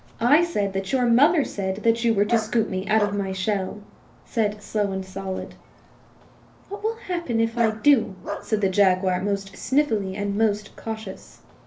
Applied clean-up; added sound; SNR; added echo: none; Dog; 14 dB; reverberation time 0.3 s.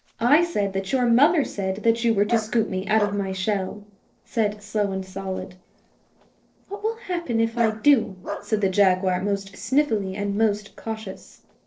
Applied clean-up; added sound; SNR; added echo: neural separator model SepFormer DNS4.